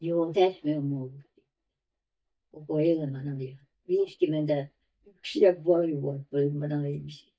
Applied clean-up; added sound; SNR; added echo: neural mask model DeepFilterNet 3.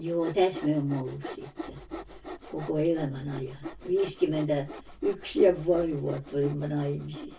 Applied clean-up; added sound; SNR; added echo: none; Sawing; 13 dB; reverberation time 0.1 s.